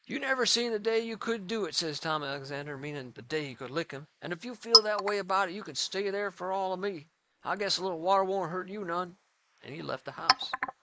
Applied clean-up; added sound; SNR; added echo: neural mask model Resemble Enhance denoiser.